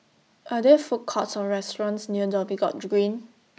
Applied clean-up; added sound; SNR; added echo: none; none; none; none.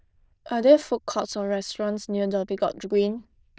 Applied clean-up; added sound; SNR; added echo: neural diffusion model UNIVERSE++.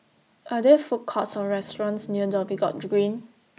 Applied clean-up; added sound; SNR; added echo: none; Bass guitar; 20 dB; none.